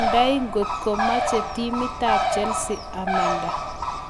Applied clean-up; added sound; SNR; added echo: none; Bird; -1 dB; none.